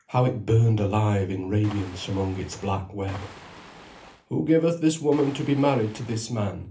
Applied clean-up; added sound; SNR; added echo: none; Waves, surf; 19 dB; reverberation time 0.3 s.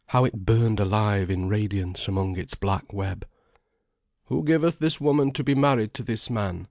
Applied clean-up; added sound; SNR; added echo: none; none; none; none.